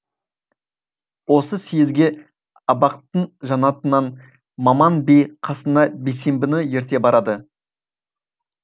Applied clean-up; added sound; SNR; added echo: none; none; none; none.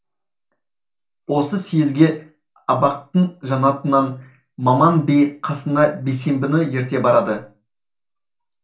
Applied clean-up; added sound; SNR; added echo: none; none; none; reverberation time 0.3 s.